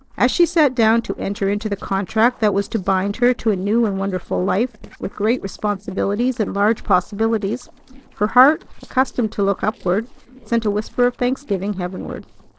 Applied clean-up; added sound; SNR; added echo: neural separator model SepFormer DNS4.